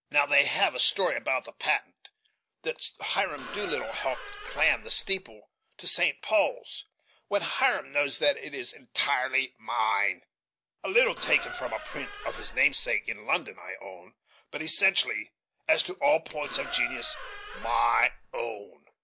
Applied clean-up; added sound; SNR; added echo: none; Squeak; 11 dB; none.